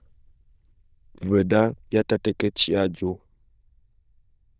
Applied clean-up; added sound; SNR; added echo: neural diffusion model UNIVERSE++.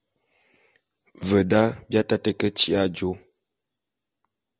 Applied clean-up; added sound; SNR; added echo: none; none; none; none.